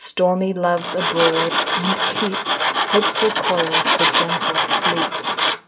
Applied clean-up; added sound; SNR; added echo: none; Tools; -2 dB; reverberation time 0.3 s.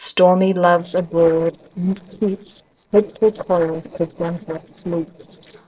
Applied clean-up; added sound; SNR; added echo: neural separator model SepFormer DNS4.